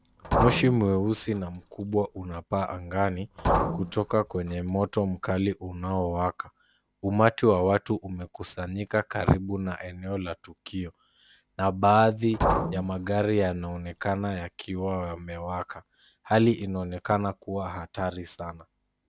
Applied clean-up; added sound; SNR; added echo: none; Liquid; 4 dB; none.